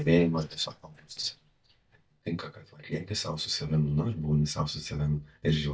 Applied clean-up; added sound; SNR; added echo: neural mask model DeepFilterNet 3.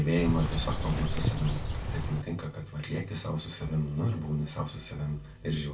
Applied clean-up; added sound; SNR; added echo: none; Bird; -1 dB; reverberation time 0.2 s.